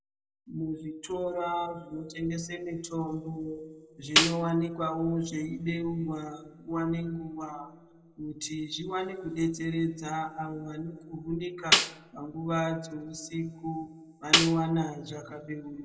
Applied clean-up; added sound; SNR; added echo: none; Snare drum; -3 dB; reverberation time 0.6 s.